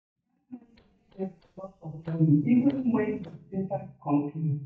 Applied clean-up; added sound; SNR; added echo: neural mask model DeepFilterNet 3.